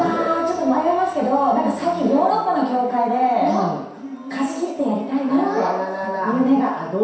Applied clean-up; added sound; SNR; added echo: none; none; none; reverberation time 0.7 s.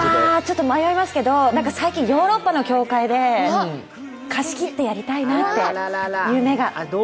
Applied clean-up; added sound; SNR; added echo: none; none; none; none.